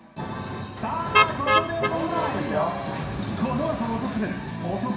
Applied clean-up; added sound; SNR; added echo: none; Motor vehicle (road); -1 dB; reverberation time 0.7 s.